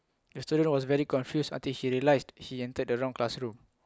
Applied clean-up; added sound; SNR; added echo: none; none; none; none.